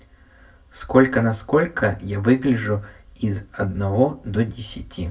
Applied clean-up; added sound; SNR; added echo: none; none; none; reverberation time 0.1 s.